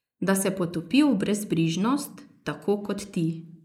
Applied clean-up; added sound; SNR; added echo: neural mask model Resemble Enhance denoiser.